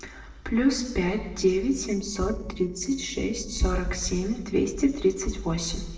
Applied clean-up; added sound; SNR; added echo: neural separator model SepFormer DNS4.